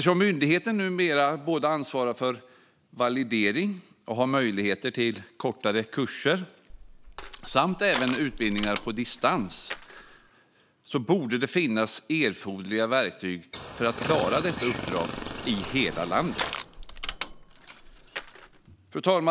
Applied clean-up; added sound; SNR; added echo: none; Chirp, tweet + Crushing; 8 dB; none.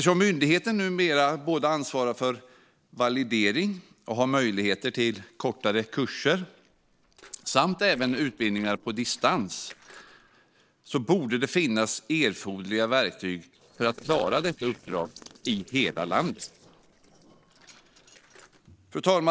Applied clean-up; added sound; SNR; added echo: neural separator model SepFormer DNS4.